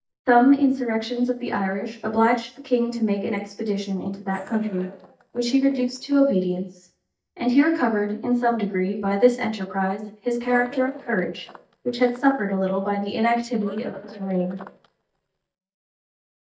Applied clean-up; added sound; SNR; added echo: neural mask model DeepFilterNet 3.